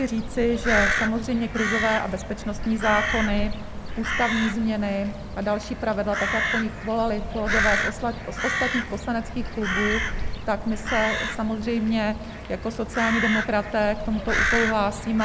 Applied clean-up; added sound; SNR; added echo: none; Crow; 2 dB; none.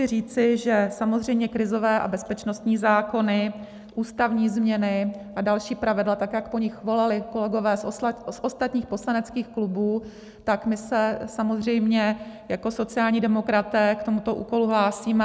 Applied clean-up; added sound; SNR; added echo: none; none; none; none.